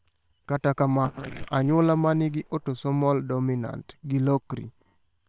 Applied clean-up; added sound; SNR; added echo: neural separator model SepFormer WHAM!.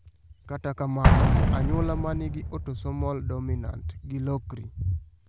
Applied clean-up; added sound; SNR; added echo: none; Explosion; -3 dB; none.